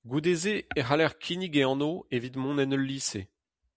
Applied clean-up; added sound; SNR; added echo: none; none; none; none.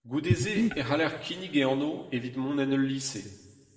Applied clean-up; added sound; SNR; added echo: none; Breathing; -2 dB; reverberation time 1.5 s.